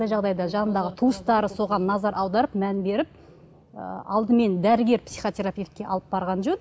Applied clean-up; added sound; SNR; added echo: none; none; none; none.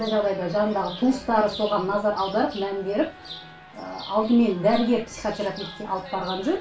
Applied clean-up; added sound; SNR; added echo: none; Chirp, tweet; 17 dB; reverberation time 0.2 s.